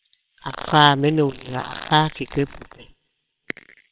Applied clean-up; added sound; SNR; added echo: neural separator model SepFormer WHAMR!.